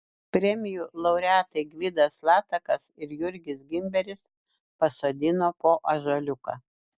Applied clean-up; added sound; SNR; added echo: none; none; none; none.